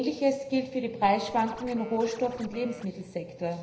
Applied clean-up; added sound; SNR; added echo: none; Scratching (performance technique); 17 dB; reverberation time 0.9 s.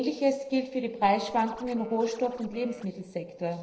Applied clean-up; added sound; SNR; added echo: neural separator model SepFormer DNS4.